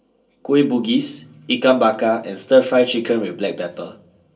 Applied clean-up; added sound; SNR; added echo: none; none; none; reverberation time 0.2 s.